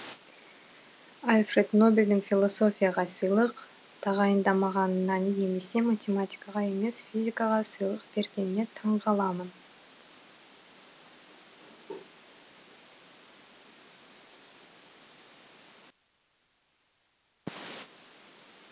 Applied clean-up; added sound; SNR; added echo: none; none; none; none.